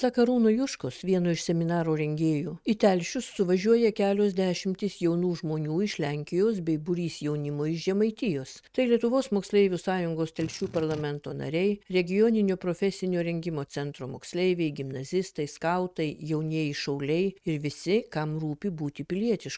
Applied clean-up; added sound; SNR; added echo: neural mask model RNNoise.